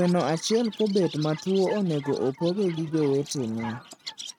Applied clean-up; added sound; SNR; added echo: neural mask model RNNoise.